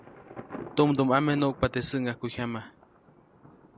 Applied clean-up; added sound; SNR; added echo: none; Thunder; 17 dB; none.